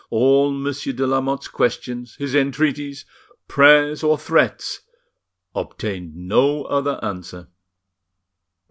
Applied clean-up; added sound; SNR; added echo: none; none; none; none.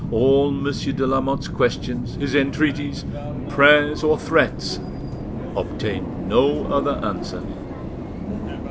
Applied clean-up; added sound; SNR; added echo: none; Subway, metro, underground; 6 dB; none.